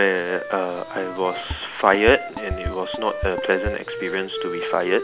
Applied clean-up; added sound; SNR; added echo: none; Drum kit + Wind instrument, woodwind instrument; 7 dB; none.